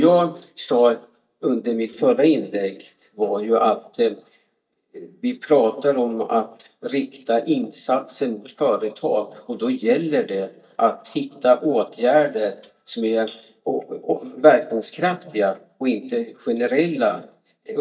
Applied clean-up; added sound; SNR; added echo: neural mask model DeepFilterNet 3.